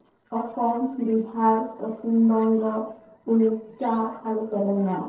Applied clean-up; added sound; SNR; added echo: neural separator model SepFormer DNS4.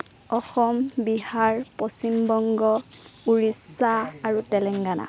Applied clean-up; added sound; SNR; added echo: none; none; none; none.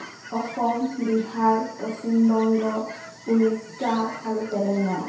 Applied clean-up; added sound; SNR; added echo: none; Chirp, tweet / Fowl; 19 dB; reverberation time 0.7 s.